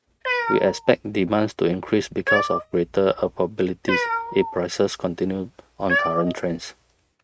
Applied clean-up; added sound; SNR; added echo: neural mask model RNNoise.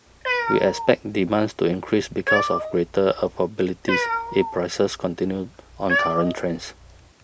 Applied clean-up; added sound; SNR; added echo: none; Cat; 5 dB; none.